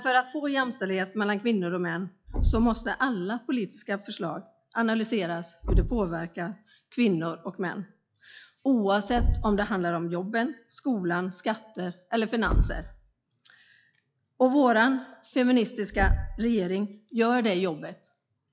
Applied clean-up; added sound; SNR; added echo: classical method log-MMSE.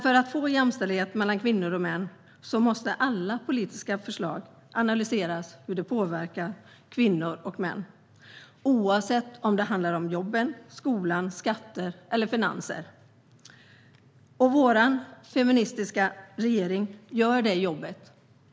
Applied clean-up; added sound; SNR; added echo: none; none; none; none.